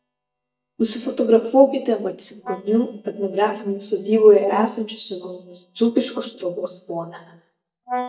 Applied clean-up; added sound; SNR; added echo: neural mask model DeepFilterNet 3.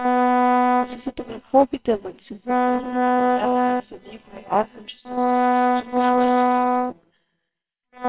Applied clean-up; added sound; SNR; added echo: neural separator model SepFormer WHAMR!.